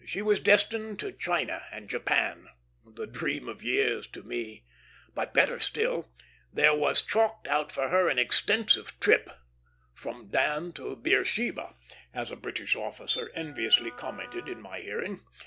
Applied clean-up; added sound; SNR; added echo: none; Wind instrument, woodwind instrument; 18 dB; none.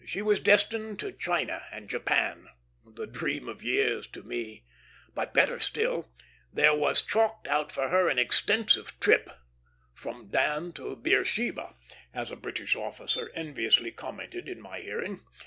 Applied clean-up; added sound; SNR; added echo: none; none; none; none.